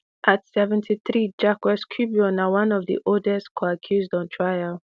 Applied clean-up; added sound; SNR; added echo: none; none; none; none.